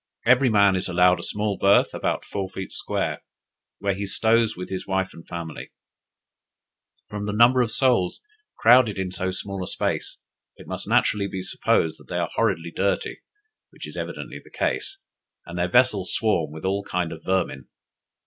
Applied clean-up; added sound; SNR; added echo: none; none; none; none.